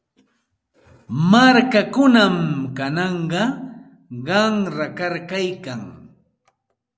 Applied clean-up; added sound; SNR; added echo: none; none; none; none.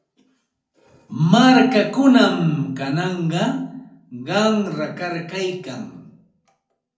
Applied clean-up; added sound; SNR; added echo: none; none; none; reverberation time 0.4 s.